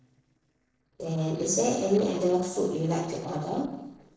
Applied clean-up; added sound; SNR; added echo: neural separator model SepFormer DNS4.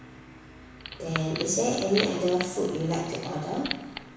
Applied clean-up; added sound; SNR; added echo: none; Wood; 9 dB; reverberation time 1.1 s.